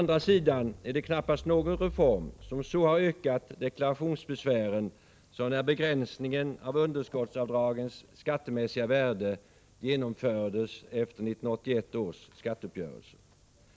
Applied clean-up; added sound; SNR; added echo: none; Zipper (clothing); 14 dB; none.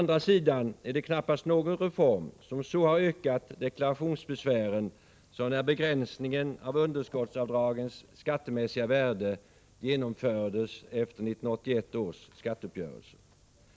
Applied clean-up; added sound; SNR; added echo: none; none; none; none.